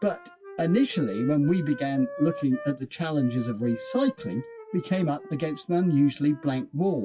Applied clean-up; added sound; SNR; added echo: classical method WPE with log-MMSE.